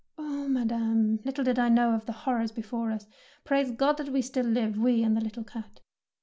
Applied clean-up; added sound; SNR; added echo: none; none; none; none.